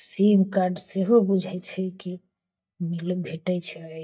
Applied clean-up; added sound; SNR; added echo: neural mask model DeepFilterNet 3.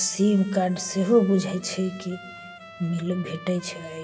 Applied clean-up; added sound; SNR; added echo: none; Trumpet; 19 dB; reverberation time 1.6 s.